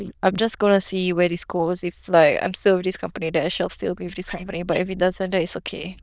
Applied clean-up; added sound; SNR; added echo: neural diffusion model UNIVERSE++.